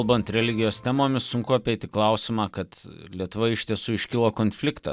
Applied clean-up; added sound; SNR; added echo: none; none; none; none.